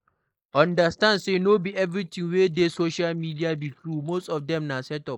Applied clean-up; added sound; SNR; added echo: neural mask model Resemble Enhance denoiser.